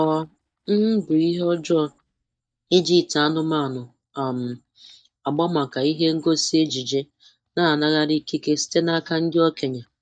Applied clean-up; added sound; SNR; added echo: neural mask model DeepFilterNet 3.